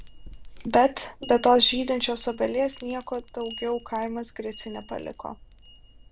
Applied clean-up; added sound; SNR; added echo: none; Chime; 4 dB; none.